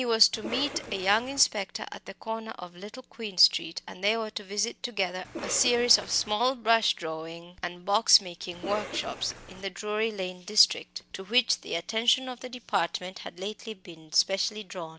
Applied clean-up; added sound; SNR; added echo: none; Cough; 10 dB; none.